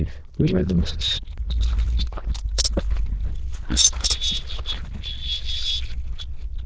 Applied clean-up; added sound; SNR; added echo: neural diffusion model UNIVERSE++.